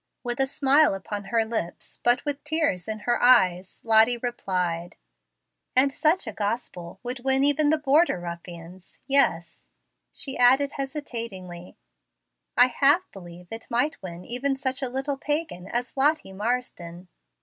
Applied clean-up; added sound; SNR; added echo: none; none; none; none.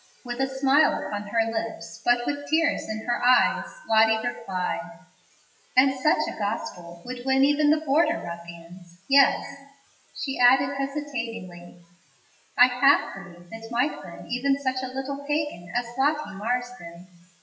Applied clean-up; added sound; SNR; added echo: classical method WPE with log-MMSE.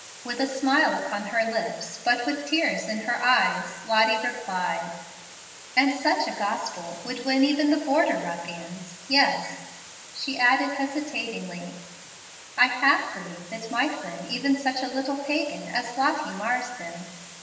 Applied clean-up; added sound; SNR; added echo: none; Water; 18 dB; reverberation time 1.2 s.